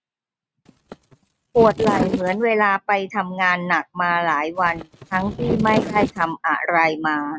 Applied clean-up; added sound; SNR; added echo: neural mask model RNNoise.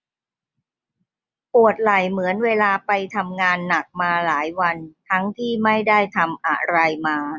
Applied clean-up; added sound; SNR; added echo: none; none; none; none.